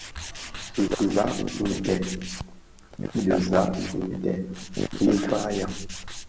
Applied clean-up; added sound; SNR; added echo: none; Tools; 11 dB; none.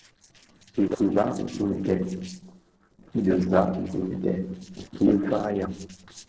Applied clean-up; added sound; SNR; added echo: neural separator model SepFormer DNS4.